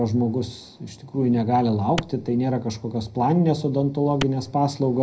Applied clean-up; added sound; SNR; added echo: none; Clapping; 9 dB; reverberation time 0.4 s.